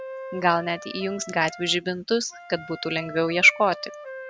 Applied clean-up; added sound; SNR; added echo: none; Wind instrument, woodwind instrument; 15 dB; none.